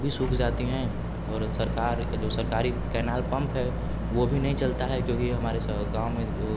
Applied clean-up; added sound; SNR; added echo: none; Boat, Water vehicle; 0 dB; none.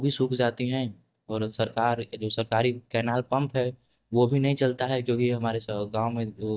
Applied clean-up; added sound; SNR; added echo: neural mask model DeepFilterNet 3.